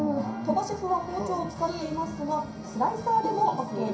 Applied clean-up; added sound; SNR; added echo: none; none; none; reverberation time 0.5 s.